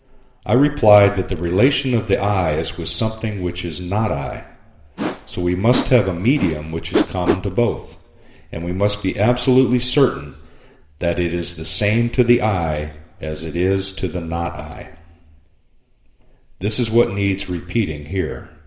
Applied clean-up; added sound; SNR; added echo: none; Whoosh, swoosh, swish; 5 dB; reverberation time 2.1 s.